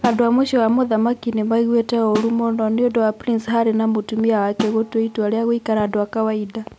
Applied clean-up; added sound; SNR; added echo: none; Snare drum; 15 dB; none.